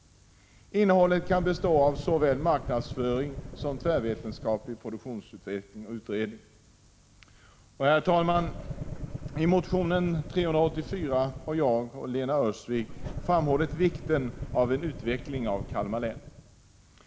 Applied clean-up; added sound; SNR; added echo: none; Engine starting / Car; 9 dB; none.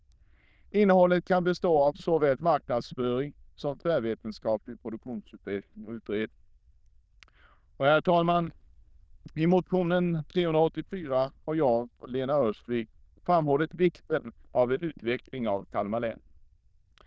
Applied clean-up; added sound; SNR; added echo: neural diffusion model UNIVERSE++.